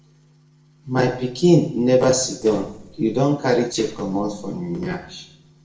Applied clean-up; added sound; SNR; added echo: neural separator model SepFormer DNS4.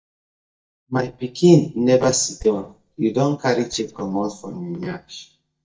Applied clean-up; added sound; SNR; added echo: neural mask model DeepFilterNet 3.